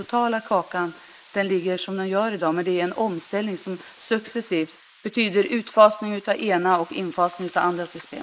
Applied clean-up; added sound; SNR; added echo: neural mask model Resemble Enhance denoiser.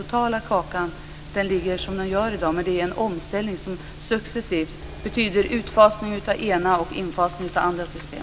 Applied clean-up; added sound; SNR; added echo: none; Telephone; 20 dB; none.